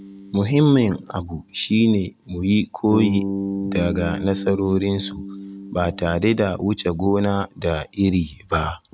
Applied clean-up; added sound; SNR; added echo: none; Bass guitar; 10 dB; none.